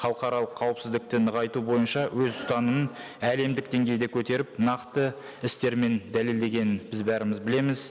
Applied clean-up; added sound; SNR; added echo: none; none; none; none.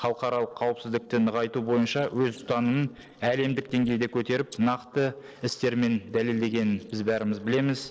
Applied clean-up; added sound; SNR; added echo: neural separator model SepFormer DNS4.